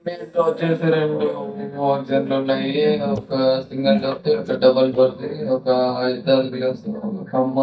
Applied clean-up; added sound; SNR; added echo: neural mask model DeepFilterNet 3.